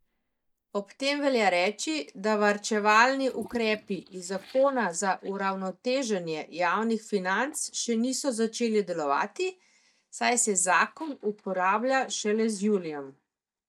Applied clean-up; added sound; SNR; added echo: neural mask model DeepFilterNet 3.